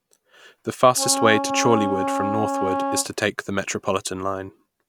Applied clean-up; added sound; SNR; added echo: none; Wind instrument, woodwind instrument; 2 dB; none.